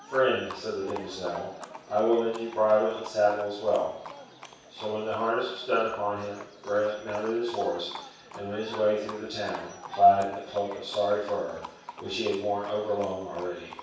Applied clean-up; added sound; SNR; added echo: none; Livestock, farm animals, working animals; 16 dB; reverberation time 0.7 s.